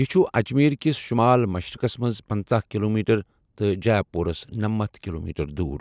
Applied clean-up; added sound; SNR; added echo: none; none; none; none.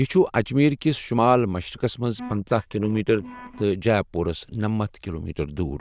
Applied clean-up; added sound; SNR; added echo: neural diffusion model UNIVERSE++.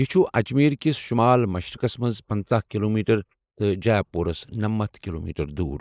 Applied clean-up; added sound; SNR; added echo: neural mask model Resemble Enhance denoiser.